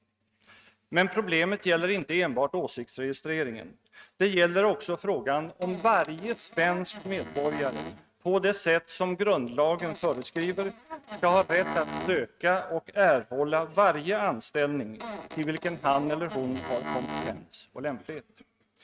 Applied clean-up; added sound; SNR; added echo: neural mask model RNNoise.